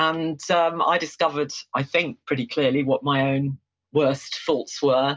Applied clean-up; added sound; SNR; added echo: none; none; none; none.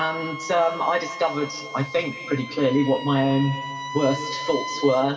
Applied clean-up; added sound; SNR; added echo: none; Wind instrument, woodwind instrument; 10 dB; reverberation time 2.2 s.